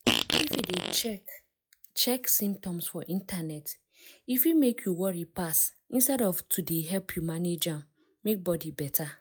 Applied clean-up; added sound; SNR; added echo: classical method log-MMSE.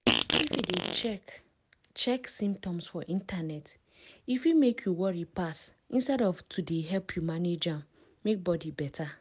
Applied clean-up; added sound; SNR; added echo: none; Fart; -1 dB; none.